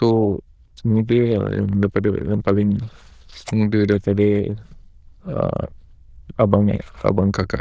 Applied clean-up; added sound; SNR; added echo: neural diffusion model UNIVERSE++.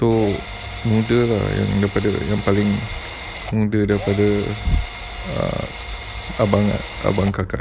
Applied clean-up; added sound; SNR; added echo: none; Drill; 11 dB; none.